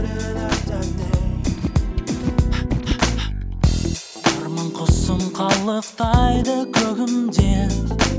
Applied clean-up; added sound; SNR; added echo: none; none; none; none.